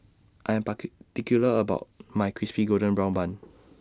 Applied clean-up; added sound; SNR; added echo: none; none; none; none.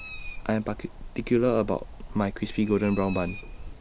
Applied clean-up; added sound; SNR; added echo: none; Bird; 11 dB; none.